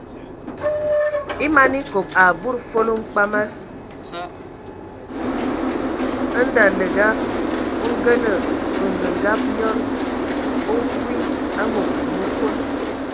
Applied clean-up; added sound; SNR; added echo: none; Boat, Water vehicle; 0 dB; none.